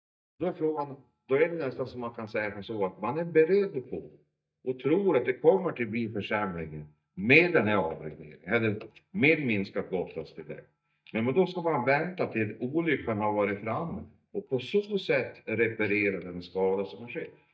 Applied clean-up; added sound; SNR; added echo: neural mask model DeepFilterNet 3.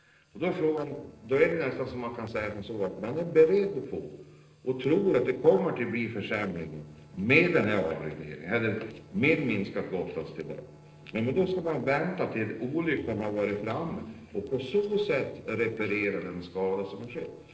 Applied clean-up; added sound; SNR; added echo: neural separator model SepFormer DNS4.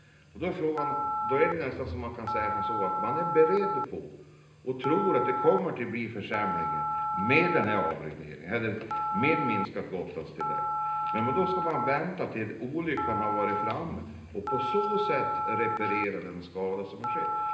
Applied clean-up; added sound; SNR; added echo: none; Telephone; 2 dB; reverberation time 0.9 s.